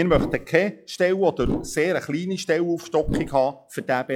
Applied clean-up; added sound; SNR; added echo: classical method log-MMSE.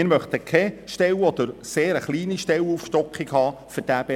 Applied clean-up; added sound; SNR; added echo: none; none; none; none.